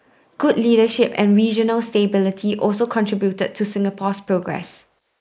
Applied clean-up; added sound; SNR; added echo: neural mask model Resemble Enhance denoiser.